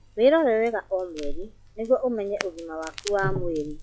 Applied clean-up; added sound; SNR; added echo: classical method log-MMSE.